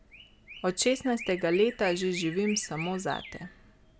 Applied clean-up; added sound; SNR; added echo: none; Chirp, tweet; 14 dB; none.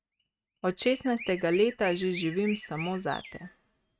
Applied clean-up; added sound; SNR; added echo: neural mask model RNNoise.